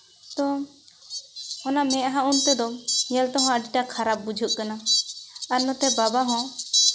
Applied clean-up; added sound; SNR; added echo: none; Fowl; 2 dB; none.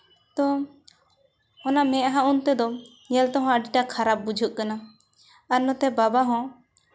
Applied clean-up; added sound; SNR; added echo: none; none; none; none.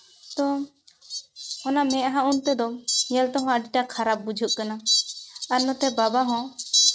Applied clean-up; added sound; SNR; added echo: neural mask model RNNoise.